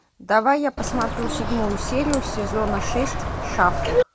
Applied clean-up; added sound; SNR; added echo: none; Bird; 1 dB; none.